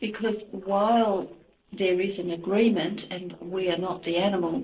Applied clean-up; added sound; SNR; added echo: neural separator model SepFormer DNS4.